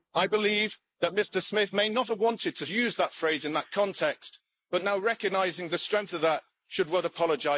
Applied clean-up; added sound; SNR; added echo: neural mask model Resemble Enhance denoiser.